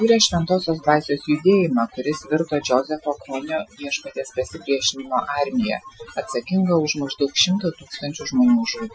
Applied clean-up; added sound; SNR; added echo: classical method Wiener filter.